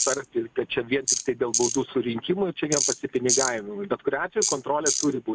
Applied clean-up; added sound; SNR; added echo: none; Tools; 3 dB; none.